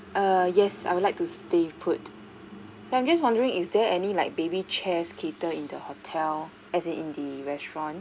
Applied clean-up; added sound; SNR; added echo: none; none; none; none.